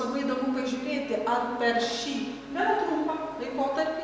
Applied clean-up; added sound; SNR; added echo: none; Brass instrument; 18 dB; reverberation time 1.3 s.